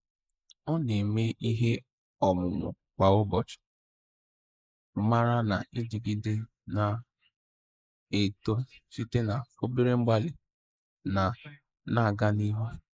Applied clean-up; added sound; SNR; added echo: neural mask model Resemble Enhance denoiser.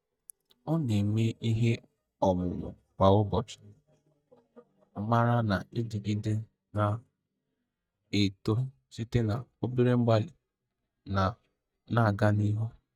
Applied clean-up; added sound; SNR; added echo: neural mask model DeepFilterNet 3.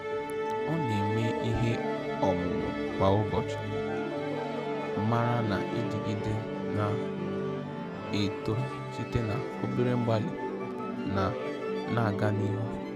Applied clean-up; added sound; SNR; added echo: none; Musical instrument; 1 dB; none.